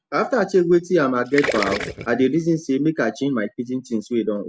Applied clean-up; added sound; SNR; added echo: none; Gurgling; 8 dB; none.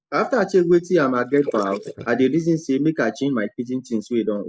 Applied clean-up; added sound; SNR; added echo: neural mask model Resemble Enhance denoiser.